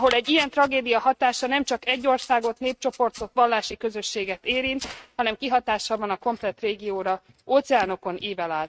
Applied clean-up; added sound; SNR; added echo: neural mask model RNNoise.